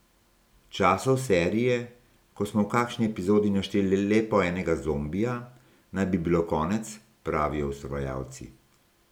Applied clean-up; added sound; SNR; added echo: none; none; none; none.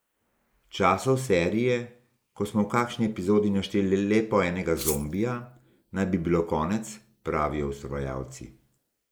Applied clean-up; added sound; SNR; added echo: neural mask model Resemble Enhance denoiser.